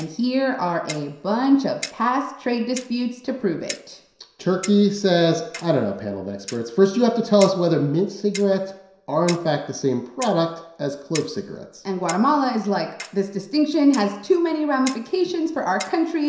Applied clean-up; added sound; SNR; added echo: none; Clock; 19 dB; reverberation time 0.7 s.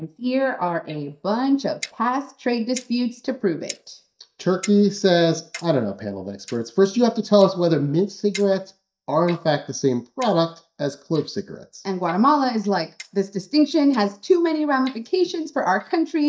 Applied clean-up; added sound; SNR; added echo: neural mask model DeepFilterNet 3.